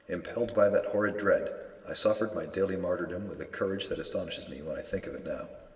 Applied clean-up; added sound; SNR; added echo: none; none; none; reverberation time 2.7 s.